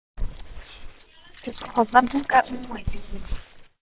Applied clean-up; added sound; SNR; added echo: neural separator model SepFormer WHAMR!.